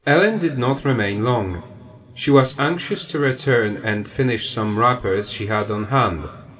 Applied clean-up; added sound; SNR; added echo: none; none; none; reverberation time 2.4 s.